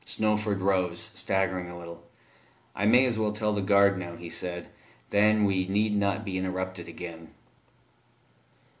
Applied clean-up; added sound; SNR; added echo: none; none; none; none.